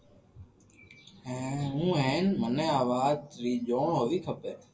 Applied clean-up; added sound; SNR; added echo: none; none; none; reverberation time 0.2 s.